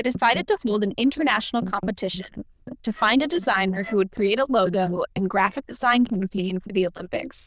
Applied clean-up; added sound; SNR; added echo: neural diffusion model UNIVERSE++.